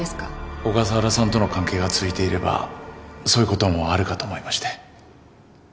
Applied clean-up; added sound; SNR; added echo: none; none; none; none.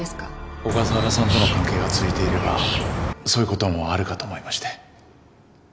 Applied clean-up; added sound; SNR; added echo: none; Bird; -2 dB; none.